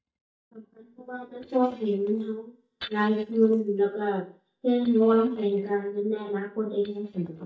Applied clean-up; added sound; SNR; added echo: neural mask model DeepFilterNet 3.